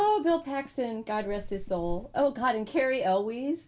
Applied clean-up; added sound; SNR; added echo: none; Wind; 8 dB; none.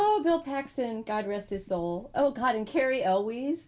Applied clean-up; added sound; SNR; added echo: none; none; none; none.